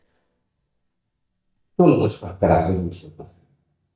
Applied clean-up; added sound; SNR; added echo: neural mask model DeepFilterNet 3.